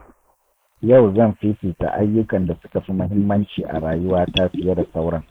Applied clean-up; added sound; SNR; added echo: neural mask model Resemble Enhance denoiser.